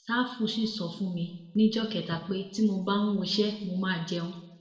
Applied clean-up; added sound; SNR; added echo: none; none; none; reverberation time 0.8 s.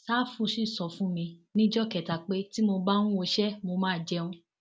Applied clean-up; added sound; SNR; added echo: none; none; none; none.